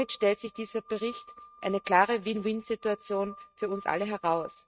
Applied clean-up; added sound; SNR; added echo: neural mask model RNNoise.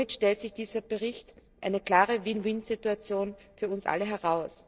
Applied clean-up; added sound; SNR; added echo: neural separator model SepFormer DNS4.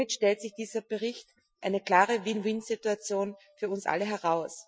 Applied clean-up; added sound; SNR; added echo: classical method Wiener filter.